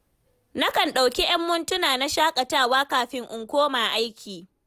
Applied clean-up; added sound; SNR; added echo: none; none; none; none.